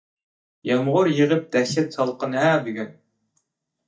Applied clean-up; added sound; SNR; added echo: neural mask model DeepFilterNet 3.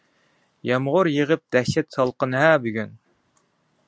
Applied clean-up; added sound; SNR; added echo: none; none; none; none.